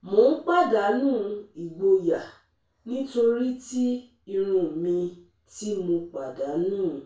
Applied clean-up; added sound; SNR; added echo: none; none; none; reverberation time 0.3 s.